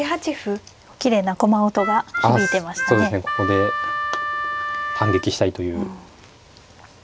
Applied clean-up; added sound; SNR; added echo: none; Harmonica; 3 dB; none.